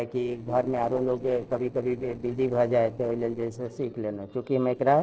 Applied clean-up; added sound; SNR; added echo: neural separator model SepFormer DNS4.